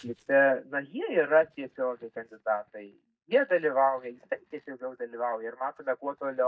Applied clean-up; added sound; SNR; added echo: neural mask model DeepFilterNet 3.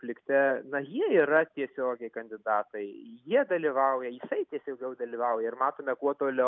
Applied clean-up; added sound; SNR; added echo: none; none; none; none.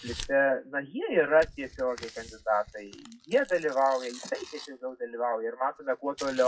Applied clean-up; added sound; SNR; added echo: classical method WPE with log-MMSE.